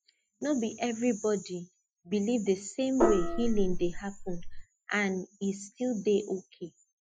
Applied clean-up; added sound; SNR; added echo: classical method Wiener filter.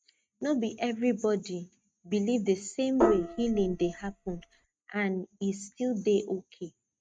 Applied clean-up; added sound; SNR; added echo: neural mask model RNNoise.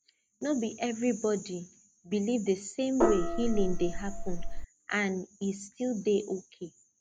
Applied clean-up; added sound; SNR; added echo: none; Gong; -4 dB; none.